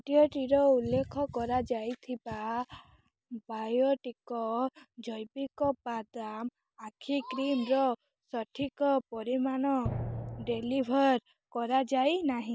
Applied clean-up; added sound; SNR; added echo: none; Drum; 6 dB; none.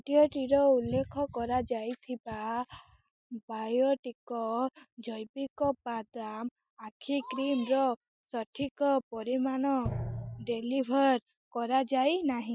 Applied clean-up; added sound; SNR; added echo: classical method Wiener filter.